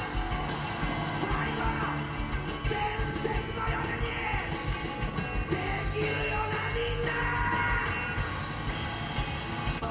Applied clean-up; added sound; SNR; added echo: none; Wind / Fire; 18 dB; reverberation time 1.4 s.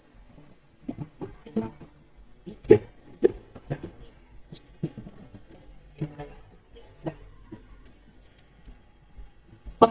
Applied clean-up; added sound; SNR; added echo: neural mask model DeepFilterNet 3.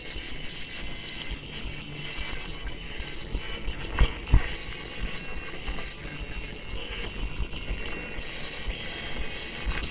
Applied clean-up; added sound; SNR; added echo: neural separator model SepFormer WHAMR!.